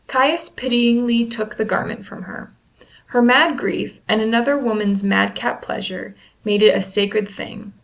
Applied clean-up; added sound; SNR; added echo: none; none; none; none.